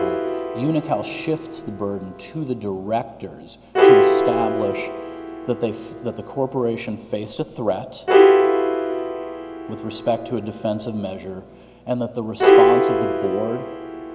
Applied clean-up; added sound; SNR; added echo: none; Piano; -5 dB; none.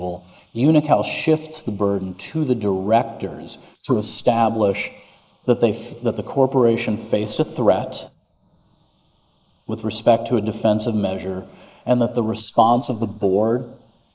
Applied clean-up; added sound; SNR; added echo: neural mask model Resemble Enhance denoiser.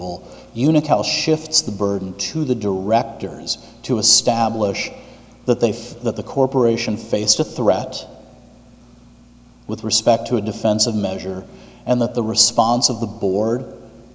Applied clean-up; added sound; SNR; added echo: none; none; none; none.